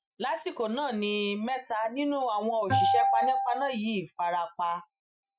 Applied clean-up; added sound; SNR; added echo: classical method Wiener filter.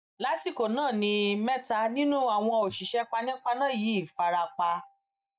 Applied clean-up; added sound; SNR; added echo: neural mask model DeepFilterNet 3.